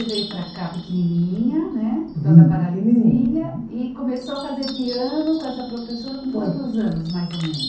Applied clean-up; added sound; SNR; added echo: none; Chime; 18 dB; reverberation time 0.6 s.